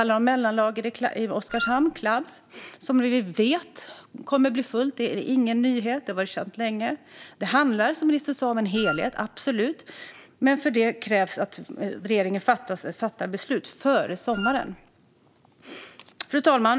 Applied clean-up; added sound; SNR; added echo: none; Wind instrument, woodwind instrument; 8 dB; none.